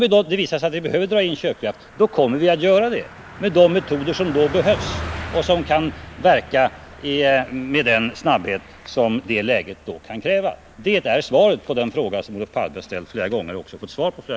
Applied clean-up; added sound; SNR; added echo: none; Car passing by; 17 dB; none.